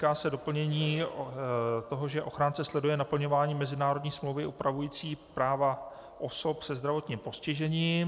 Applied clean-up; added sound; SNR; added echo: none; none; none; none.